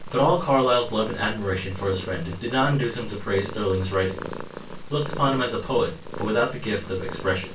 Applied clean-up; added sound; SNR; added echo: none; Purr; 13 dB; reverberation time 0.2 s.